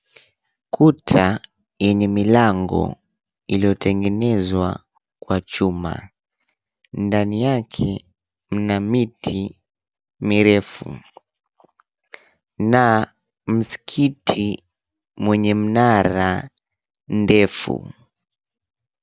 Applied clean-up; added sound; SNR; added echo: none; none; none; none.